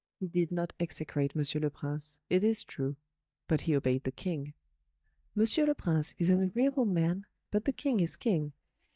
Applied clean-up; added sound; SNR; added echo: neural mask model DeepFilterNet 3.